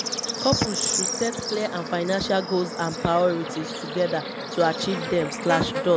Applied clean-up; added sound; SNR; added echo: none; Bird / Insect; 4 dB; none.